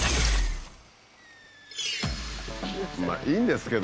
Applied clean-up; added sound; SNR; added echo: none; Engine starting / Car; 20 dB; none.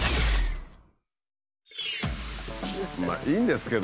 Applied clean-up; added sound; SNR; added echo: none; none; none; none.